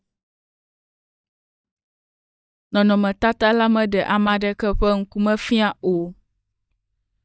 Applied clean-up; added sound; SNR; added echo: neural mask model DeepFilterNet 3.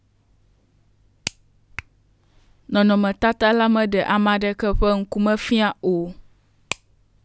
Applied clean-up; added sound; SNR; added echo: none; none; none; none.